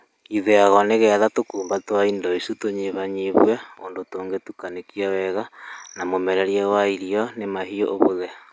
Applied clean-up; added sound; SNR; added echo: none; none; none; none.